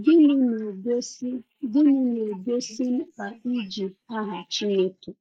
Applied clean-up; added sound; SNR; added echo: neural mask model Resemble Enhance denoiser.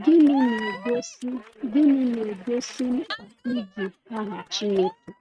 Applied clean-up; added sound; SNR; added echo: neural mask model RNNoise.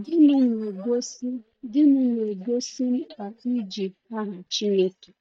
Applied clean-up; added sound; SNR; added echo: neural mask model DeepFilterNet 3.